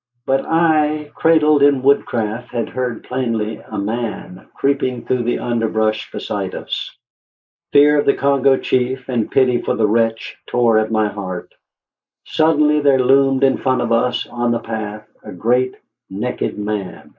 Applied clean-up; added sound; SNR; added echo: neural mask model Resemble Enhance denoiser.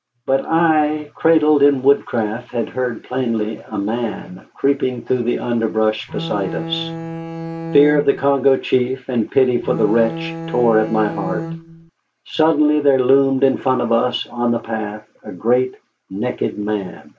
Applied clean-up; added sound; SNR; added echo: none; Bowed string instrument; 8 dB; none.